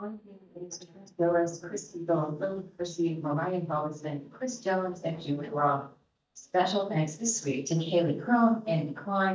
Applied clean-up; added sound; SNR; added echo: neural mask model DeepFilterNet 3.